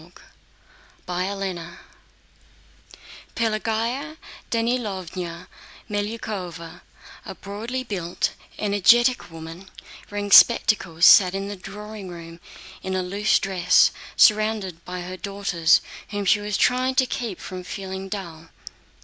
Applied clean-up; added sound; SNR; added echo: none; none; none; none.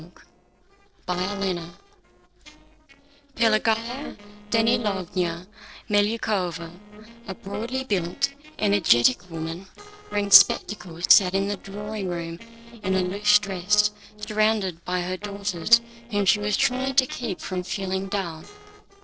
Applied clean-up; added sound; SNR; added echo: neural separator model SepFormer DNS4.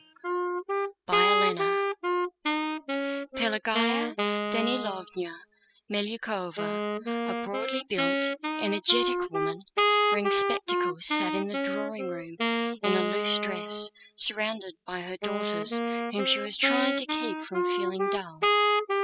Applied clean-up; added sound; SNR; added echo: classical method spectral subtraction.